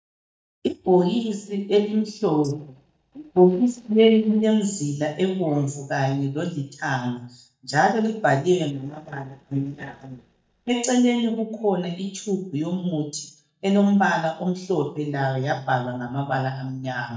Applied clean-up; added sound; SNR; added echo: neural mask model DeepFilterNet 3.